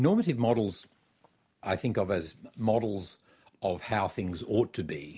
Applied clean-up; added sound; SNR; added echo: none; none; none; none.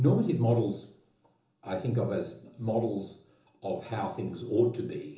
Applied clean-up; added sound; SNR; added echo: none; none; none; reverberation time 0.6 s.